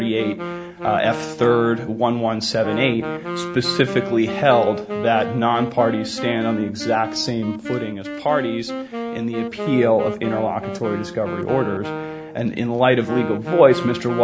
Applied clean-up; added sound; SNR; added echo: none; Wind instrument, woodwind instrument; 8 dB; none.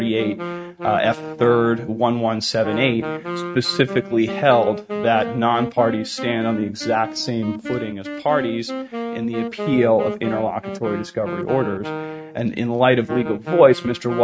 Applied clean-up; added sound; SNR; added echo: neural mask model RNNoise.